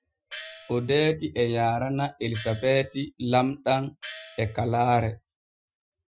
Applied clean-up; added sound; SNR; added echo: classical method Wiener filter.